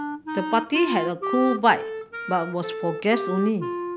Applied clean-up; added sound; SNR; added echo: none; Wind instrument, woodwind instrument; 6 dB; none.